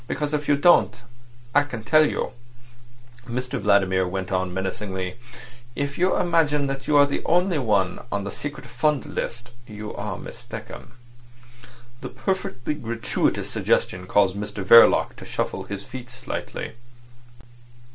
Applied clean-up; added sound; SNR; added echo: none; none; none; none.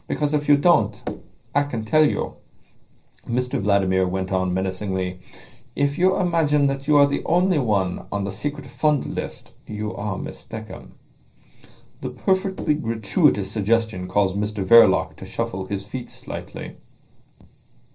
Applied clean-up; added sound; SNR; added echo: neural separator model SepFormer DNS4.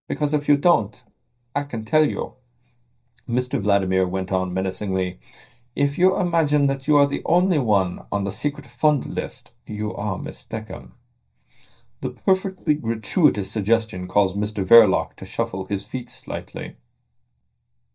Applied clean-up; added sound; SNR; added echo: neural mask model DeepFilterNet 3.